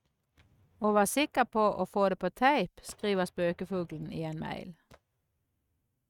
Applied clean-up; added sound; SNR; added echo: neural mask model RNNoise.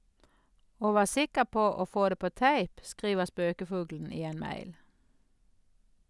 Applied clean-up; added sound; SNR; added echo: none; none; none; none.